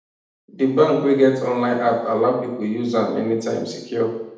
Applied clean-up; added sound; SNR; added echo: none; none; none; reverberation time 0.8 s.